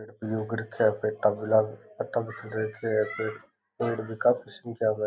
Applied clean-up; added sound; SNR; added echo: none; none; none; none.